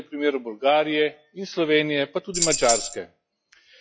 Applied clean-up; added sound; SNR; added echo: classical method log-MMSE.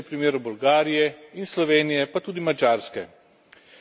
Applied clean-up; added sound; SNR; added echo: none; none; none; none.